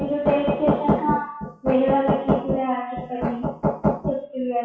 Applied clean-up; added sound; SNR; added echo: classical method WPE with log-MMSE.